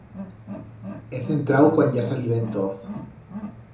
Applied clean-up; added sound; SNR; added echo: none; Wild animals; 12 dB; reverberation time 1.0 s.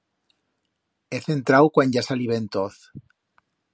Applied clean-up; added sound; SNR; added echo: none; none; none; none.